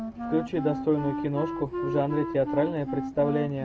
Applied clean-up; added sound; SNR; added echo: none; Wind instrument, woodwind instrument; 5 dB; none.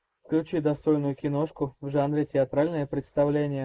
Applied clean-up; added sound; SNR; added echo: neural mask model Resemble Enhance denoiser.